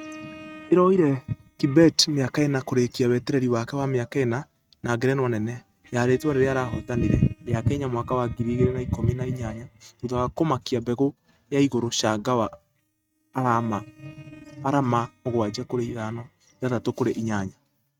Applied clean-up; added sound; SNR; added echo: neural mask model RNNoise.